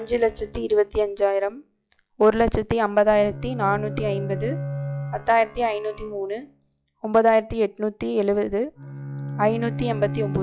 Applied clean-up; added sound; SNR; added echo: classical method log-MMSE.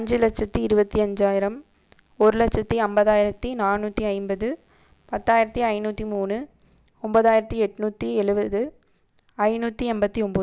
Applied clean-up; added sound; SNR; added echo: none; none; none; none.